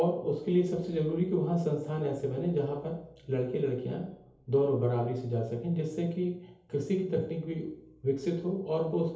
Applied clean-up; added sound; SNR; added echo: none; none; none; reverberation time 2.2 s.